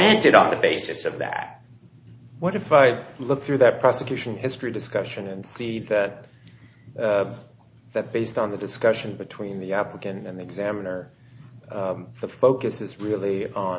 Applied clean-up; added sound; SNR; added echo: none; none; none; none.